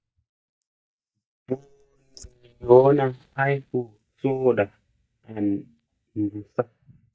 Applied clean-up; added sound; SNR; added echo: neural mask model DeepFilterNet 3.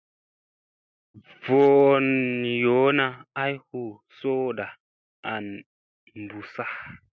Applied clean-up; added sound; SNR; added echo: none; none; none; none.